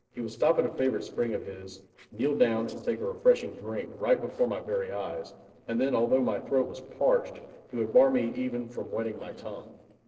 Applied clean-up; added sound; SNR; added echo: neural separator model SepFormer DNS4.